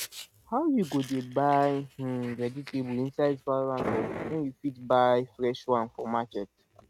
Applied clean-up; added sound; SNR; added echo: neural mask model RNNoise.